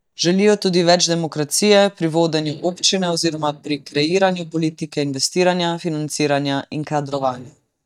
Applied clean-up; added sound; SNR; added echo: neural mask model DeepFilterNet 3.